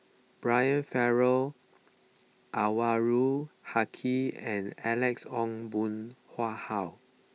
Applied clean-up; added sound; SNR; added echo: none; none; none; none.